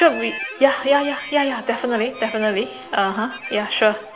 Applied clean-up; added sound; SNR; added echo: none; Harmonica; 14 dB; none.